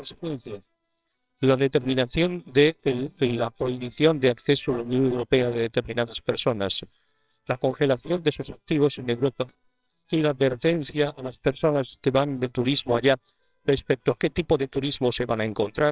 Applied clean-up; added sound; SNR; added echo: neural separator model SepFormer WHAMR!.